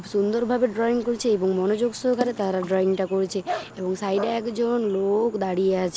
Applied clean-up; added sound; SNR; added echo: none; Dog + Water / Splash, splatter; 15 dB; none.